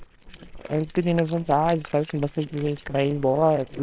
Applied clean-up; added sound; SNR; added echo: neural separator model SepFormer WHAMR!.